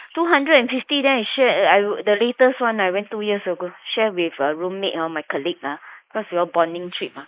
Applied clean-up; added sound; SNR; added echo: neural mask model Resemble Enhance denoiser.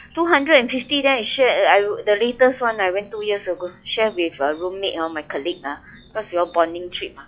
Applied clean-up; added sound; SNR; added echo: classical method log-MMSE.